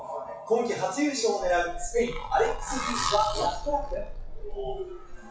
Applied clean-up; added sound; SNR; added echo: classical method WPE with log-MMSE.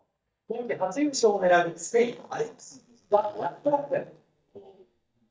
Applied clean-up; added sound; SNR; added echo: neural mask model DeepFilterNet 3.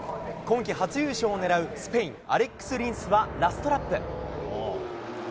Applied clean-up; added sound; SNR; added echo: none; none; none; none.